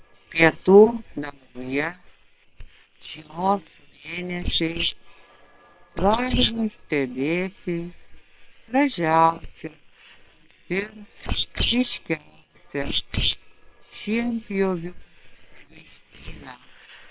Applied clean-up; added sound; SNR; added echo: neural separator model SepFormer WHAM!.